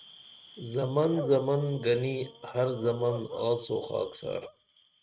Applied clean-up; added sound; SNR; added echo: neural mask model RNNoise.